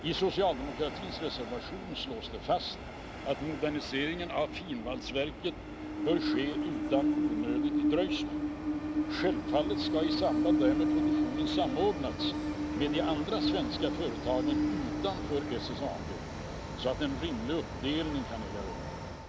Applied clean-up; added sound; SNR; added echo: none; Train; -1 dB; none.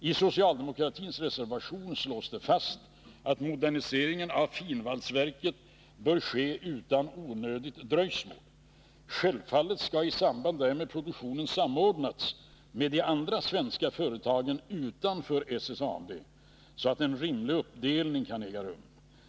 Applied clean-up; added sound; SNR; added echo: none; none; none; none.